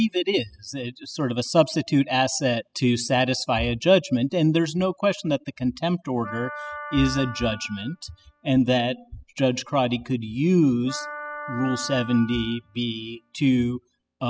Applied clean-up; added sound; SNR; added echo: classical method spectral subtraction.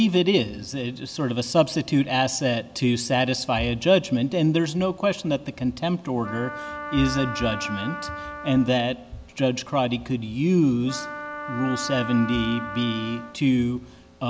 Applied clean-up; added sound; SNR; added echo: none; Wind instrument, woodwind instrument; 10 dB; none.